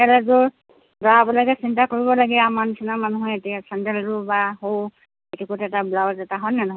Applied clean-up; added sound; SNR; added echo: none; none; none; none.